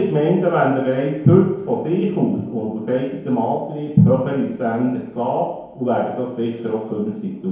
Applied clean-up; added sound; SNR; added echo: none; none; none; reverberation time 0.9 s.